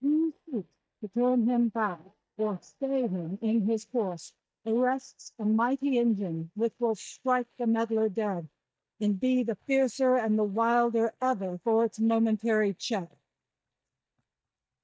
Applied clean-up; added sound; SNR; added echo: neural mask model DeepFilterNet 3.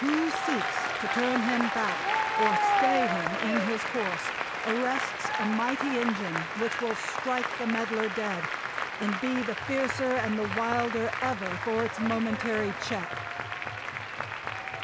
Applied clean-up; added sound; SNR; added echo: none; Applause; 0 dB; none.